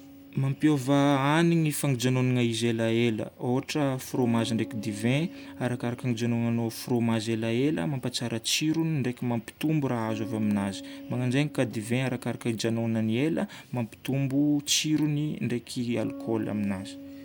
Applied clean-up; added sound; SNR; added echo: none; Bass guitar; 19 dB; none.